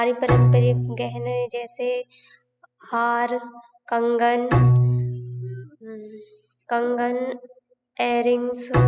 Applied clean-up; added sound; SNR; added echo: classical method spectral subtraction.